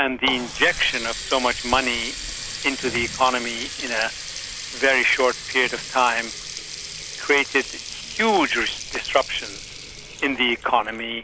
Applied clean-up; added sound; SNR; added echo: none; Water tap, faucet; 10 dB; none.